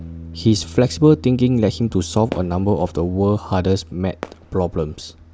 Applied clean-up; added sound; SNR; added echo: none; Bass guitar + Fireworks; 17 dB; none.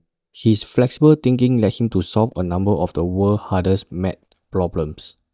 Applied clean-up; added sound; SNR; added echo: neural mask model DeepFilterNet 3.